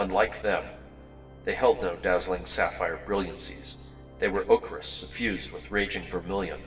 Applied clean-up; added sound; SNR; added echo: none; Organ; 20 dB; reverberation time 1.6 s.